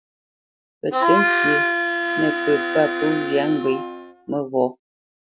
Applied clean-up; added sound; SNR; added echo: none; Harmonica; -2 dB; none.